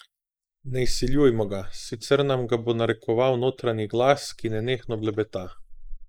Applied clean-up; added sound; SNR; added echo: neural mask model Resemble Enhance denoiser.